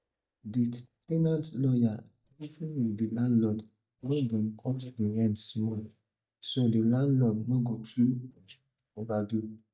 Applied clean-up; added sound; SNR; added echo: neural mask model DeepFilterNet 3.